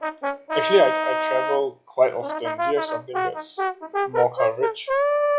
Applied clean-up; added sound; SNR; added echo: classical method log-MMSE.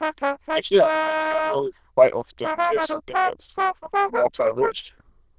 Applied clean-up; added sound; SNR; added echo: neural diffusion model UNIVERSE++.